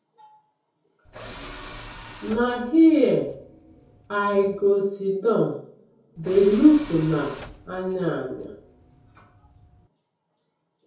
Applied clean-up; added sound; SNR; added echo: none; Tools; 19 dB; reverberation time 0.6 s.